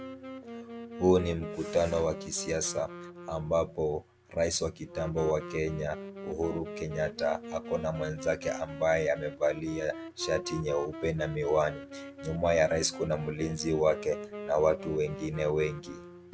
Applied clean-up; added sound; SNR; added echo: none; Wind instrument, woodwind instrument; 12 dB; none.